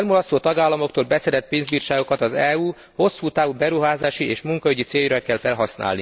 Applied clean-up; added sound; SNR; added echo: none; Camera; 16 dB; none.